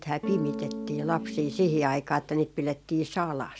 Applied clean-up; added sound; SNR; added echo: none; Electric guitar / Strum; 7 dB; none.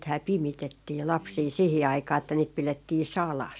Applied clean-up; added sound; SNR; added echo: none; none; none; none.